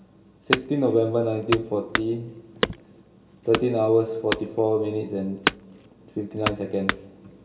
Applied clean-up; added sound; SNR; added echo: none; Wood / Domestic sounds, home sounds; 6 dB; reverberation time 2.8 s.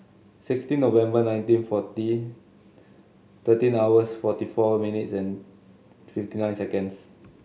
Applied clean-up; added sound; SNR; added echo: none; none; none; none.